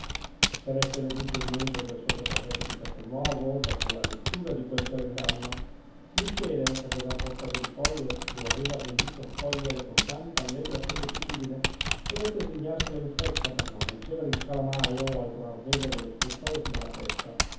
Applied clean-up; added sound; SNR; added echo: none; Typing; -2 dB; reverberation time 0.7 s.